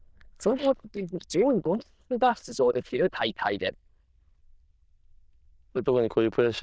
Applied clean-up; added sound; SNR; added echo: neural diffusion model UNIVERSE++.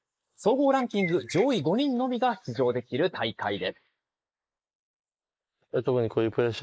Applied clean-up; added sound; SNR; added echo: neural mask model Resemble Enhance denoiser.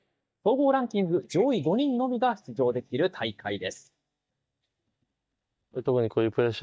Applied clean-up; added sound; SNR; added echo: neural mask model DeepFilterNet 3.